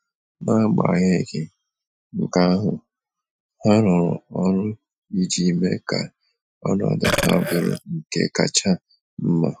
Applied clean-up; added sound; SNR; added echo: classical method Wiener filter.